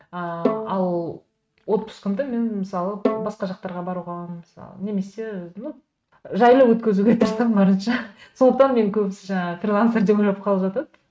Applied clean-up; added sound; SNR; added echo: neural mask model RNNoise.